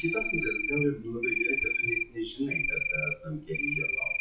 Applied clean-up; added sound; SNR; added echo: classical method WPE with log-MMSE.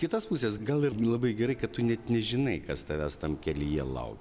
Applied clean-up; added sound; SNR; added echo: none; none; none; none.